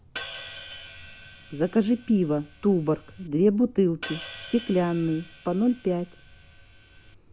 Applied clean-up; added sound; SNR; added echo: none; Hi-hat; 17 dB; none.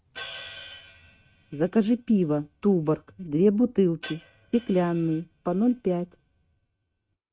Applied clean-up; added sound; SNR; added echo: neural mask model RNNoise.